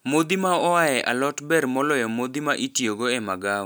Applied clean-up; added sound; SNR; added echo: none; none; none; none.